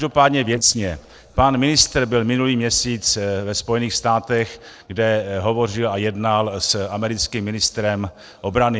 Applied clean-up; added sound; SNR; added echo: neural separator model SepFormer DNS4.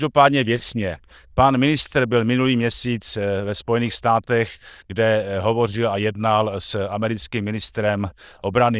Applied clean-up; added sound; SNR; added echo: neural diffusion model UNIVERSE++.